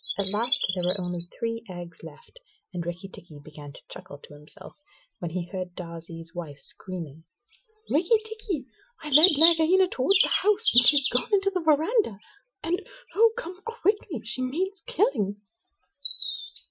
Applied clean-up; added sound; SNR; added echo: classical method Wiener filter.